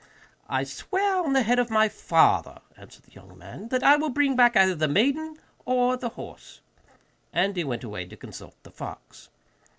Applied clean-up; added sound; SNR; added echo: none; none; none; none.